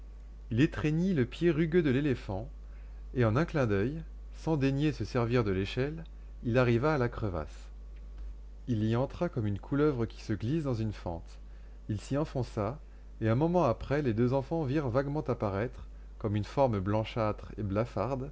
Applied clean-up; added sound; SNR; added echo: none; none; none; none.